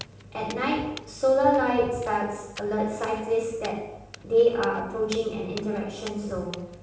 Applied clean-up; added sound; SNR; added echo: none; Walk, footsteps; 18 dB; reverberation time 0.7 s.